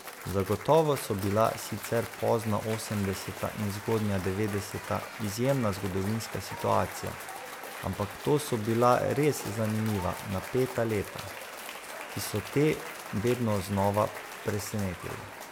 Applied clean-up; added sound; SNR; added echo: none; Applause / Cheering; 11 dB; none.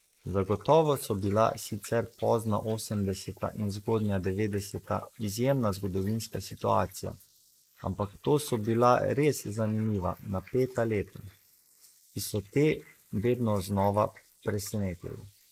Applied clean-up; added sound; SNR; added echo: neural mask model Resemble Enhance denoiser.